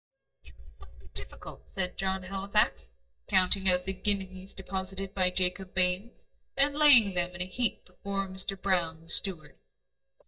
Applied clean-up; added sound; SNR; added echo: neural mask model DeepFilterNet 3.